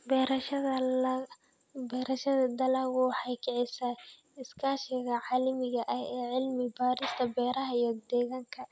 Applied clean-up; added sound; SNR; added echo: none; none; none; none.